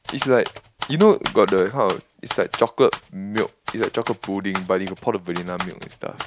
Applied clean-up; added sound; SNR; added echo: none; Typewriter; 9 dB; none.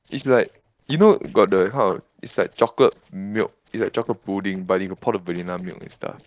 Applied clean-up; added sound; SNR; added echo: neural separator model SepFormer DNS4.